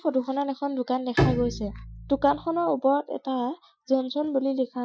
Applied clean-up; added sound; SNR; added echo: classical method Wiener filter.